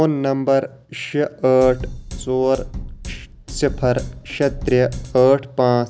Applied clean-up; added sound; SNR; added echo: none; Drum kit; 12 dB; none.